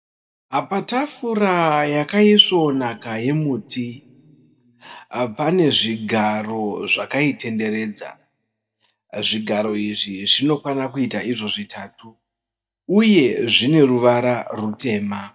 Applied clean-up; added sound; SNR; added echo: neural mask model DeepFilterNet 3.